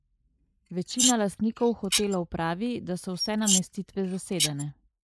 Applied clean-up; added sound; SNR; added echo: neural mask model Resemble Enhance denoiser.